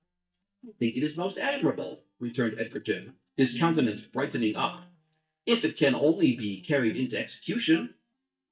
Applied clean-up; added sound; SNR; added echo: neural mask model DeepFilterNet 3.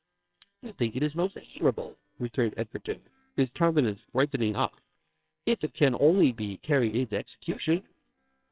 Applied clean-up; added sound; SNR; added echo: neural separator model SepFormer WHAMR!.